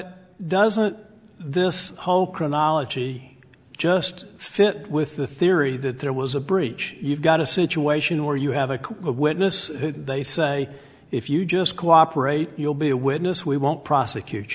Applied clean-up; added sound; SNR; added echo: none; none; none; none.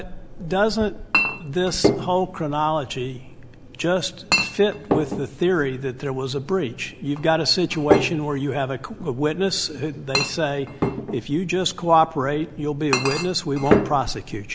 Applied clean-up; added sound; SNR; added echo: none; Chink, clink; 4 dB; none.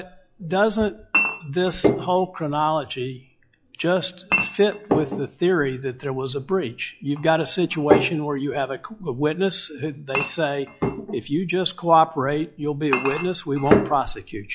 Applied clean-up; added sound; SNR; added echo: classical method log-MMSE.